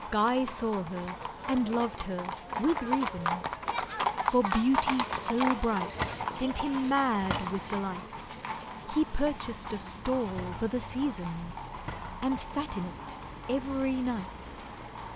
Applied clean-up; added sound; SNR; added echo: none; Livestock, farm animals, working animals; 4 dB; none.